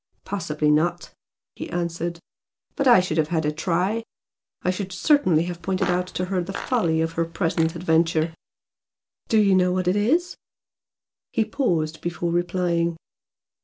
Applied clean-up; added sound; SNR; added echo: neural separator model SepFormer DNS4.